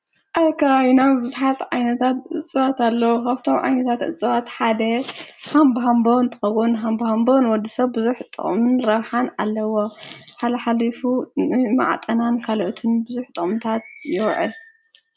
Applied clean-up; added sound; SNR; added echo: none; none; none; none.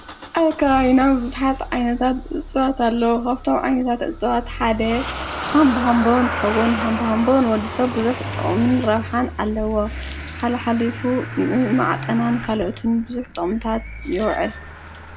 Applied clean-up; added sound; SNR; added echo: none; Engine starting / Motor vehicle (road); 10 dB; none.